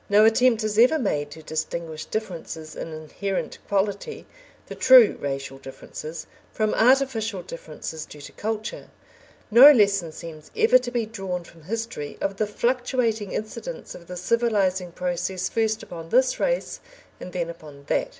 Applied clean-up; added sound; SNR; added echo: none; none; none; none.